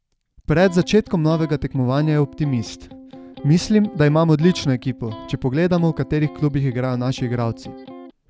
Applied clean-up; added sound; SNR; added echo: none; Electric guitar; 18 dB; none.